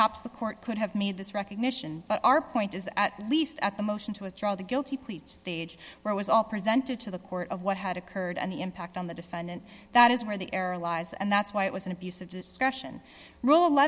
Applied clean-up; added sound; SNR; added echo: none; none; none; none.